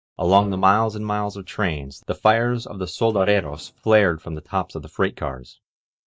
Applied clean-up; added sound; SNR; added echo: neural mask model DeepFilterNet 3.